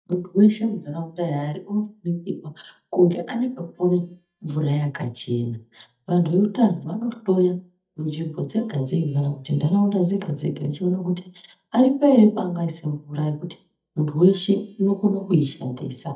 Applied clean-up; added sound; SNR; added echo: neural mask model DeepFilterNet 3.